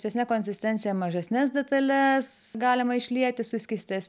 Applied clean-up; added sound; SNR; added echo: none; none; none; none.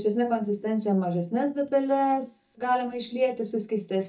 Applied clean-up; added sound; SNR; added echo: neural mask model DeepFilterNet 3.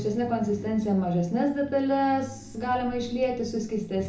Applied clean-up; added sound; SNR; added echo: none; Idling / Accelerating, revving, vroom / Car; 15 dB; reverberation time 0.7 s.